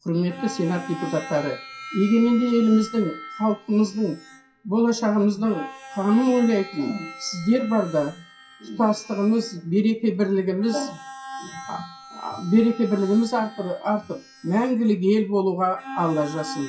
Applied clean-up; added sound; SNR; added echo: classical method WPE with log-MMSE.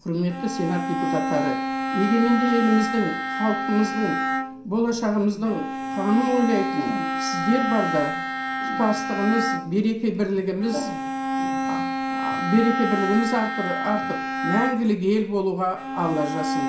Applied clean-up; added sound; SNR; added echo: none; Bowed string instrument; 3 dB; reverberation time 0.5 s.